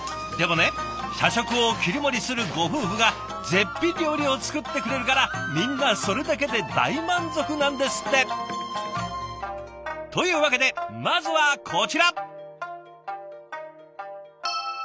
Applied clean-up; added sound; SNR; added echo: none; none; none; none.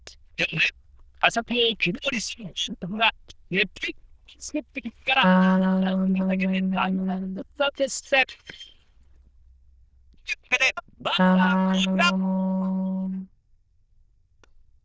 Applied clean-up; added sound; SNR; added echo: neural diffusion model UNIVERSE++.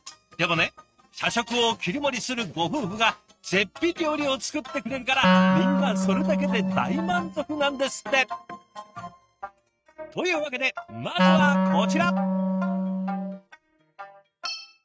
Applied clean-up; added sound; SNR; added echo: neural mask model RNNoise.